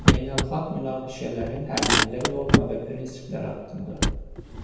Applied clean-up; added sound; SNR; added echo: none; Motor vehicle (road); -5 dB; reverberation time 1.1 s.